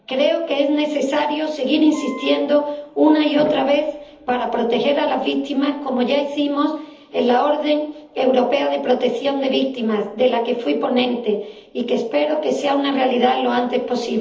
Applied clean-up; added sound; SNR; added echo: none; Wind instrument, woodwind instrument; 17 dB; reverberation time 1.2 s.